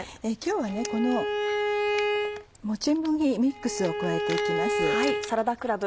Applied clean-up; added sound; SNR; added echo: none; Bowed string instrument; 1 dB; none.